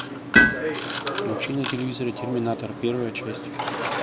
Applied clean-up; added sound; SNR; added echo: none; Tools + Mechanisms; -4 dB; none.